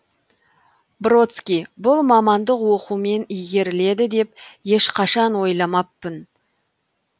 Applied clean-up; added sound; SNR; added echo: none; none; none; none.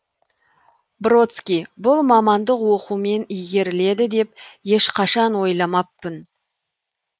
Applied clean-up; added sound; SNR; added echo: neural mask model Resemble Enhance denoiser.